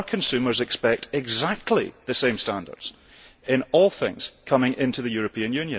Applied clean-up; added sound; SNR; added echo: none; none; none; none.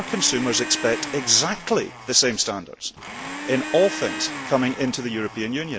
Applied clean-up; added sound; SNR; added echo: none; Domestic sounds, home sounds; 10 dB; none.